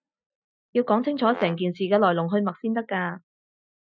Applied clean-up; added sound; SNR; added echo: classical method Wiener filter.